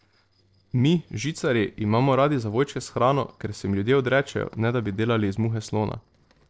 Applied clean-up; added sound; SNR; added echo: neural separator model SepFormer DNS4.